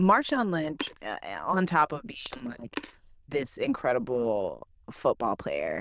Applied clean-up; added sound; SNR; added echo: neural diffusion model UNIVERSE++.